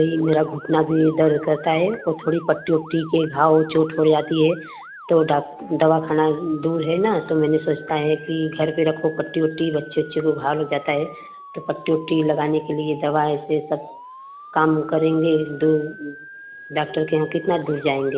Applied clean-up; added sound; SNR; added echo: none; Motor vehicle (road) / Siren; 19 dB; none.